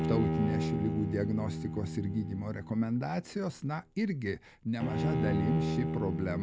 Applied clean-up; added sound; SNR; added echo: none; Bowed string instrument; 1 dB; none.